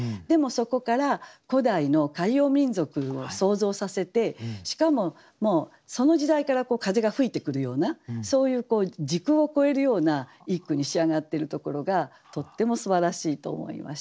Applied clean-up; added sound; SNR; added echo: none; none; none; none.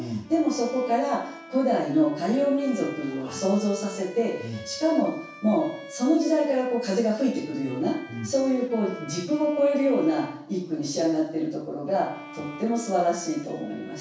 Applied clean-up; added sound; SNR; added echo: none; Bowed string instrument; 17 dB; reverberation time 0.7 s.